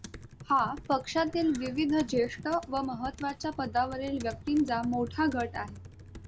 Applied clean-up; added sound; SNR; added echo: none; Computer keyboard; 15 dB; none.